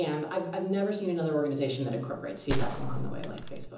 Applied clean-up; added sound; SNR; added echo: none; Gunshot, gunfire; -1 dB; reverberation time 0.7 s.